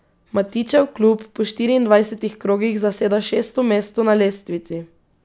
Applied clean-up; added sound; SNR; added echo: none; none; none; none.